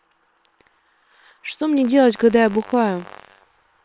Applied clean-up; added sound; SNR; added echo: neural separator model SepFormer WHAM!.